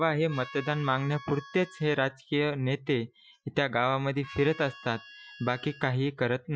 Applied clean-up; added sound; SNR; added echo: classical method Wiener filter.